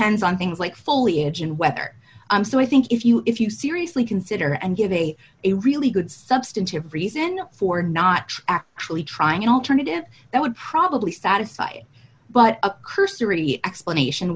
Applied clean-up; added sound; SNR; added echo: none; none; none; none.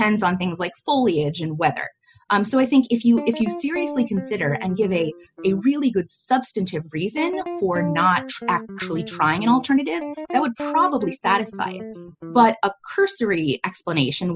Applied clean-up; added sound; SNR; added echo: classical method spectral subtraction.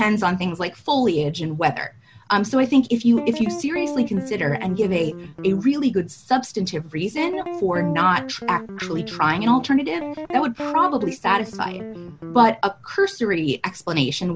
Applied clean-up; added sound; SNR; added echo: none; Guitar; 10 dB; none.